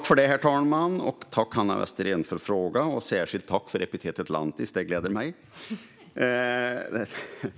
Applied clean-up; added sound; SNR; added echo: none; none; none; none.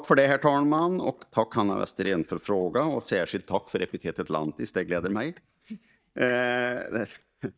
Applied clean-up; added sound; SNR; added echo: neural mask model DeepFilterNet 3.